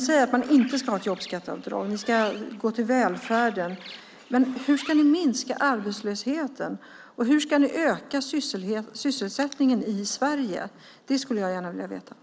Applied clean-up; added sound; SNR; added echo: none; Bird; 19 dB; none.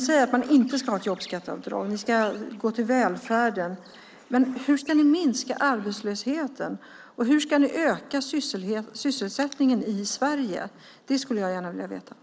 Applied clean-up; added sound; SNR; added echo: neural mask model Resemble Enhance denoiser.